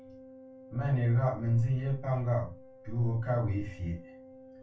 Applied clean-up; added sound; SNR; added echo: none; Organ; 20 dB; reverberation time 0.2 s.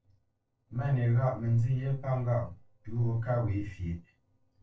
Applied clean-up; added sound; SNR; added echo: neural separator model SepFormer DNS4.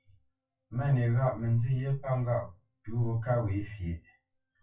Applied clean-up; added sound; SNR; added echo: classical method WPE with log-MMSE.